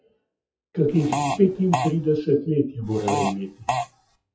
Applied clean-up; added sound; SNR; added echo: classical method WPE with log-MMSE.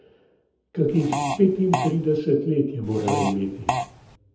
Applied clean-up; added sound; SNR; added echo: none; Fart; 4 dB; reverberation time 0.7 s.